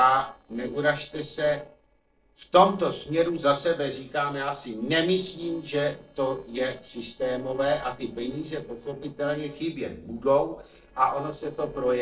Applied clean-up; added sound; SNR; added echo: neural separator model SepFormer DNS4.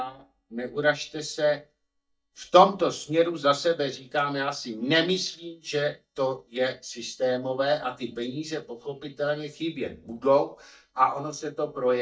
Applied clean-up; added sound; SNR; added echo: neural mask model DeepFilterNet 3.